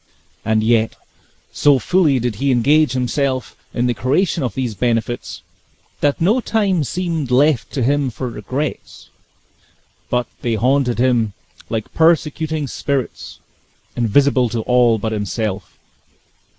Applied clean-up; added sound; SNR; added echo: none; none; none; none.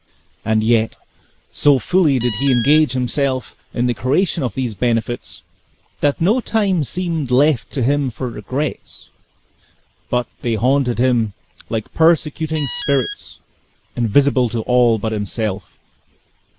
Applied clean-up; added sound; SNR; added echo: none; Alarm; 10 dB; none.